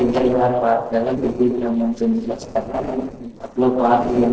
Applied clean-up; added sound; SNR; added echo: neural separator model SepFormer DNS4.